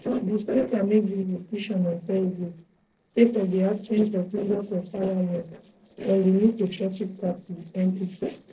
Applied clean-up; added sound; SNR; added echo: neural separator model SepFormer DNS4.